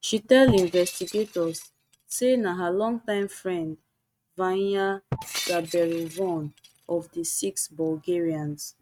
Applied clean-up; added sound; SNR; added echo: neural mask model RNNoise.